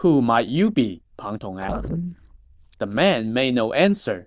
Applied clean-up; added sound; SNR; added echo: neural diffusion model UNIVERSE++.